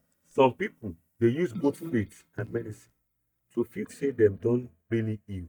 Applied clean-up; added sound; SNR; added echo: neural mask model DeepFilterNet 3.